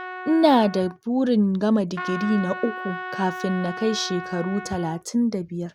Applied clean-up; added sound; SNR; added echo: none; Trumpet; 12 dB; none.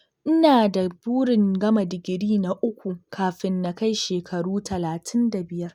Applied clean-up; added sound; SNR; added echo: none; none; none; none.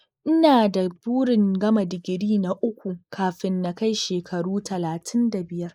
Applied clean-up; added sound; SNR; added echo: neural mask model Resemble Enhance denoiser.